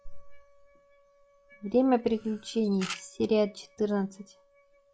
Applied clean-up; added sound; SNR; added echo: classical method log-MMSE.